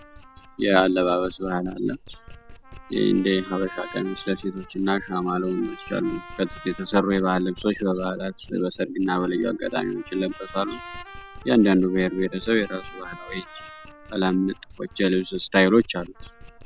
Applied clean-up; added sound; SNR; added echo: none; Domestic sounds, home sounds + Trumpet; 18 dB; none.